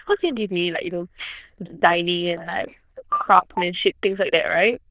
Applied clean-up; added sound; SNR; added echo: neural diffusion model UNIVERSE++.